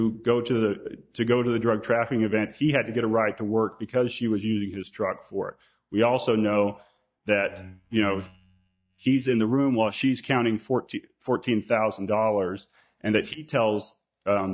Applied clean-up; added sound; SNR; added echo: neural mask model DeepFilterNet 3.